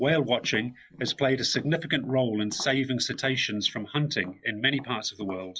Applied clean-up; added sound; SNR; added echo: classical method log-MMSE.